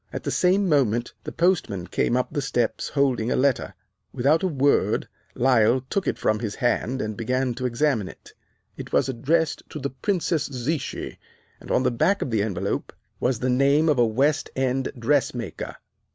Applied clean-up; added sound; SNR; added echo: none; none; none; none.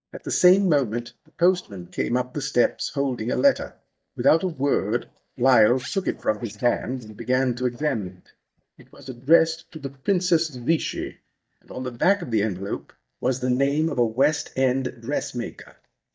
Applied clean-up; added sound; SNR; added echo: neural mask model DeepFilterNet 3.